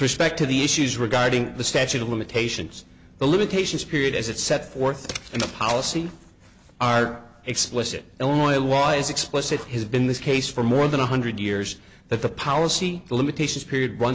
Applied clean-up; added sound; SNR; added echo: none; none; none; none.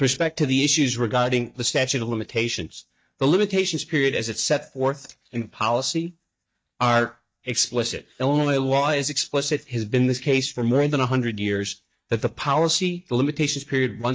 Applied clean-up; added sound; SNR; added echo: neural mask model DeepFilterNet 3.